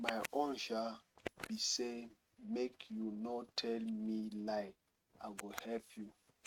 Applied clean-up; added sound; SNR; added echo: neural mask model RNNoise.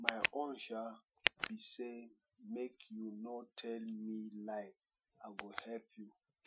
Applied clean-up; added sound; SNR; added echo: classical method Wiener filter.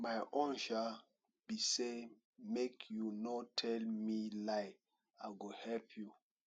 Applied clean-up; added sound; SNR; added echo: none; none; none; none.